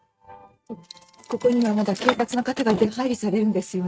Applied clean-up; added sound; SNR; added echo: neural mask model RNNoise.